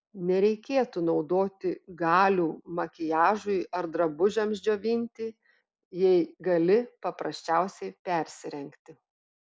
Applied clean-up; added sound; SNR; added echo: none; none; none; none.